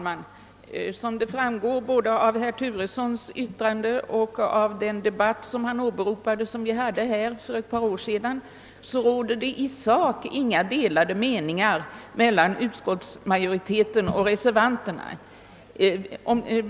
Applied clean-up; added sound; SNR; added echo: none; none; none; none.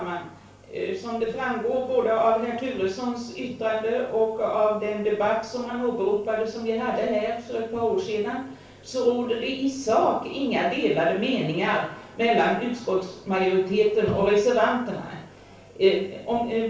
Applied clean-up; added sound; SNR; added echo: none; none; none; reverberation time 0.4 s.